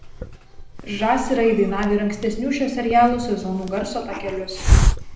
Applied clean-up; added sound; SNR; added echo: none; Hiss; 2 dB; reverberation time 0.7 s.